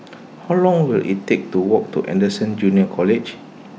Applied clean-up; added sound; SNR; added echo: none; none; none; none.